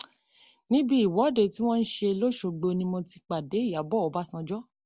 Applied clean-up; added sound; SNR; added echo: none; none; none; none.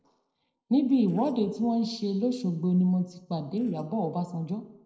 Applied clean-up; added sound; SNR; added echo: neural separator model SepFormer DNS4.